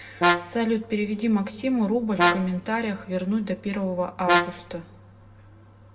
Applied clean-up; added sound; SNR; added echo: none; Brass instrument; 0 dB; reverberation time 1.0 s.